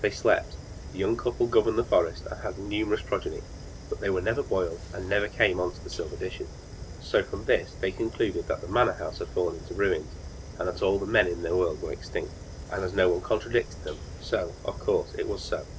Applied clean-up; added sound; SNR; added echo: none; Fire; 12 dB; none.